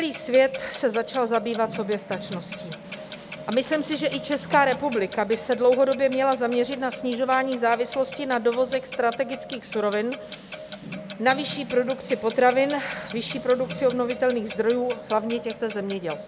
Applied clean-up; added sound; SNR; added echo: none; Clock; 14 dB; none.